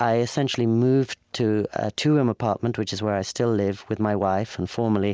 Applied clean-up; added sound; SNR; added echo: none; none; none; none.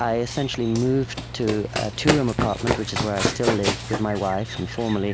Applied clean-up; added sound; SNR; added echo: none; Run; 3 dB; none.